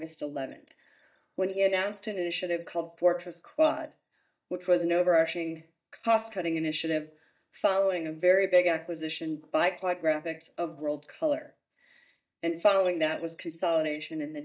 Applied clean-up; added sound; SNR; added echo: neural mask model DeepFilterNet 3.